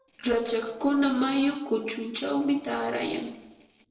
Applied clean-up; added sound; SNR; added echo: neural separator model SepFormer DNS4.